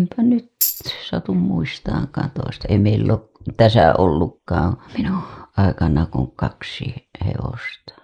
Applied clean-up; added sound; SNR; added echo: neural mask model Resemble Enhance denoiser.